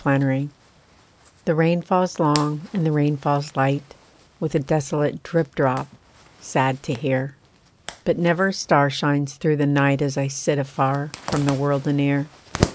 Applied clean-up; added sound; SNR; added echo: none; Zipper (clothing); 14 dB; none.